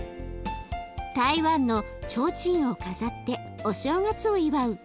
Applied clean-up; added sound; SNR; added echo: none; none; none; none.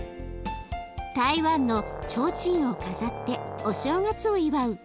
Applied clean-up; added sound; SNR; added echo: none; Brass instrument; 11 dB; none.